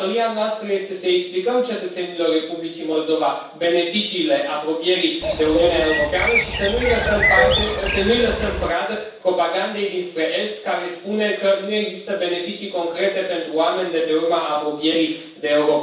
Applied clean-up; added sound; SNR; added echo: none; Bird; 0 dB; reverberation time 0.7 s.